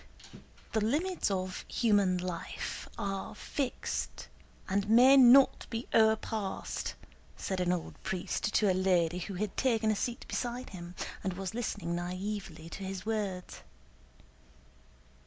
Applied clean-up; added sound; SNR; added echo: none; none; none; none.